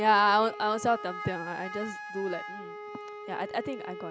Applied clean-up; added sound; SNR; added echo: none; Wind instrument, woodwind instrument; 11 dB; none.